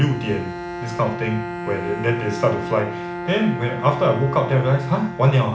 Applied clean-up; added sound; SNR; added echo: none; Bowed string instrument; 9 dB; none.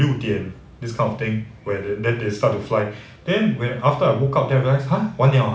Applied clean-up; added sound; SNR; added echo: none; none; none; none.